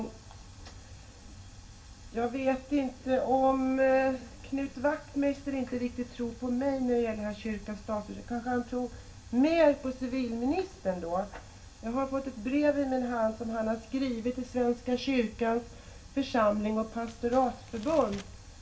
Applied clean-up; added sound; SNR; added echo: none; Crumpling, crinkling; 19 dB; reverberation time 0.2 s.